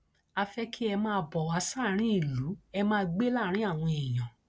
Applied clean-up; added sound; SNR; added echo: none; none; none; none.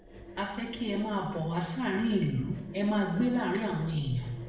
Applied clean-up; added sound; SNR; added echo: none; Engine; 18 dB; reverberation time 0.9 s.